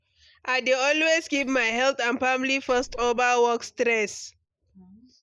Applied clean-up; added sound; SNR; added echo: neural mask model Resemble Enhance denoiser.